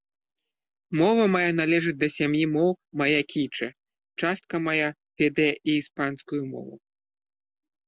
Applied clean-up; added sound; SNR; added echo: none; none; none; none.